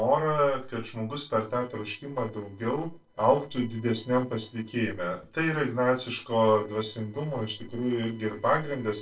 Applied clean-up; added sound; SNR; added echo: neural separator model SepFormer DNS4.